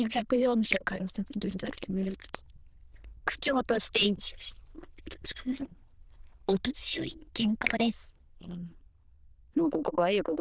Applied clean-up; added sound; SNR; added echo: neural diffusion model UNIVERSE++.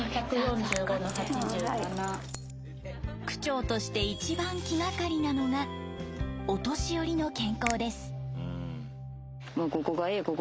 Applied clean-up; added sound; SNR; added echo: none; Keys jangling + Finger snapping; 12 dB; none.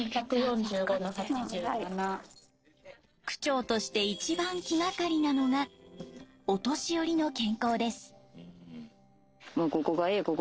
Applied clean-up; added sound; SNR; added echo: neural separator model SepFormer DNS4.